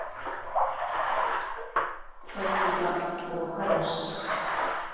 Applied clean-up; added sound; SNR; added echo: none; Bathtub (filling or washing); -4 dB; reverberation time 2.2 s.